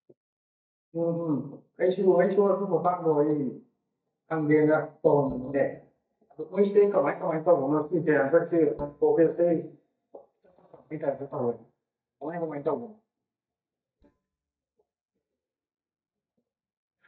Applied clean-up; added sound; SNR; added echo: neural mask model DeepFilterNet 3.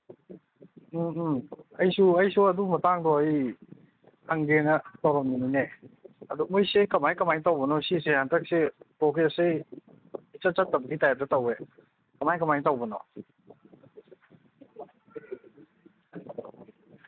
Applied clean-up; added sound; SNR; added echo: none; none; none; none.